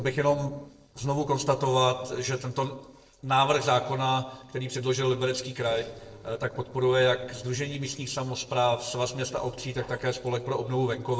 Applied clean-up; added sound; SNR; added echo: neural separator model SepFormer DNS4.